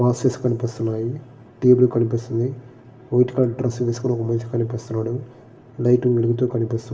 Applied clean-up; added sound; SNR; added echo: none; none; none; reverberation time 1.7 s.